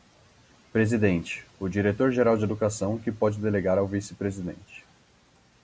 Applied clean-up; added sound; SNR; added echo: none; none; none; none.